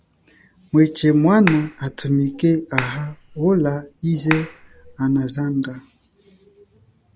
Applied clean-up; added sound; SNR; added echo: none; Clapping; 11 dB; none.